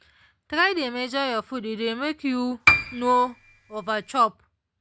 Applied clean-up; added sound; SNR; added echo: none; Piano; -1 dB; none.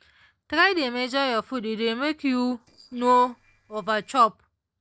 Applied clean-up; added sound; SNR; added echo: neural separator model SepFormer DNS4.